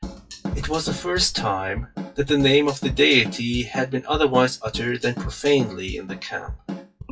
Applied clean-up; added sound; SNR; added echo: classical method WPE with log-MMSE.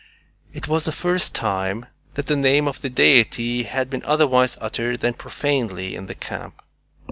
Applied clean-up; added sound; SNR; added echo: none; none; none; none.